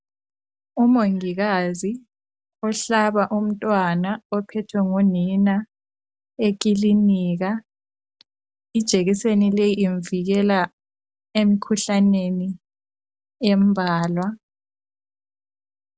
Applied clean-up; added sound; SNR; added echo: none; none; none; none.